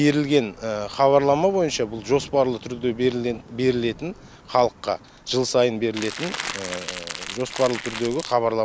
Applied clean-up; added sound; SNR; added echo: none; Crackle; 10 dB; none.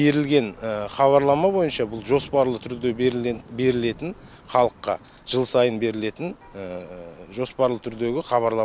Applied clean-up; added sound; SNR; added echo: none; none; none; none.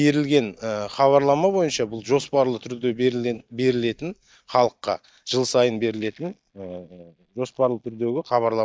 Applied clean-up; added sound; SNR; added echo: neural mask model DeepFilterNet 3.